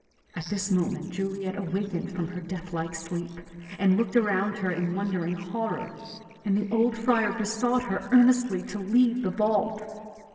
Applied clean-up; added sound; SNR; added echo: neural separator model SepFormer DNS4.